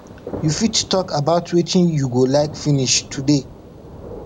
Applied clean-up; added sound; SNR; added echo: none; Thunder; 16 dB; none.